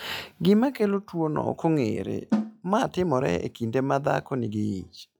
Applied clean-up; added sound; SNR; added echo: classical method log-MMSE.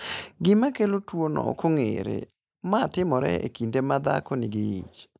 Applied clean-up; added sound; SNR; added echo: neural mask model Resemble Enhance denoiser.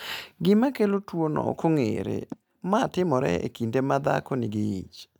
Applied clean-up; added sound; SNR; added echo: neural mask model DeepFilterNet 3.